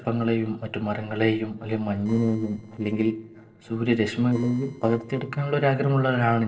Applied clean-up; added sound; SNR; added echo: neural separator model SepFormer DNS4.